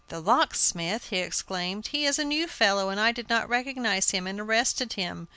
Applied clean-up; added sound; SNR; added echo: none; none; none; none.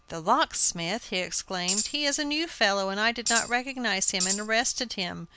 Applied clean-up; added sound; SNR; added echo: none; Tambourine; 4 dB; none.